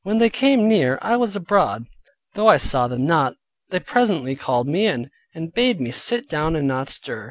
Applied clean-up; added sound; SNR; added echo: none; none; none; none.